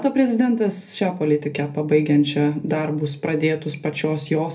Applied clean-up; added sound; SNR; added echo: none; none; none; reverberation time 0.3 s.